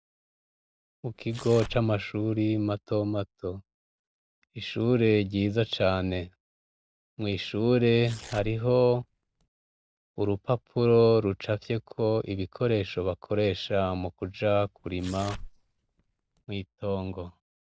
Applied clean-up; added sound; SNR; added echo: none; Tearing; 17 dB; none.